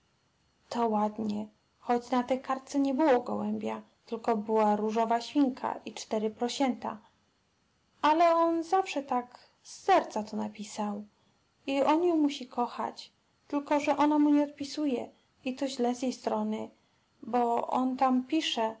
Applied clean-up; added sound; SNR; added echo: none; none; none; none.